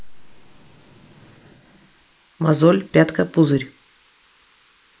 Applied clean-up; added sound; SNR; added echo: neural mask model Resemble Enhance denoiser.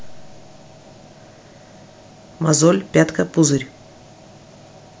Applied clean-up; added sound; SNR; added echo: none; none; none; none.